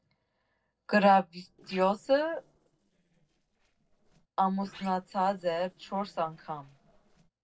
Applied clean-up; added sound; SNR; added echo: neural separator model SepFormer DNS4.